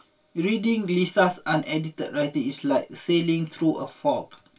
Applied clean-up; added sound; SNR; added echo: none; none; none; reverberation time 0.2 s.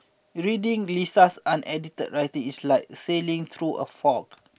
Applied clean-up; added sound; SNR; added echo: none; none; none; none.